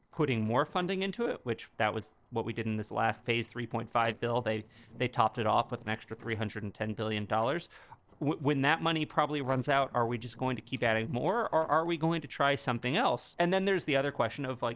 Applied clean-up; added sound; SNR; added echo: neural separator model SepFormer DNS4.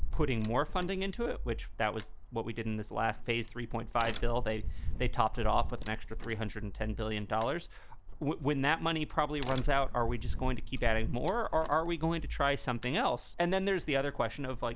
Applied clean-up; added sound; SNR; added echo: none; Crack; 2 dB; none.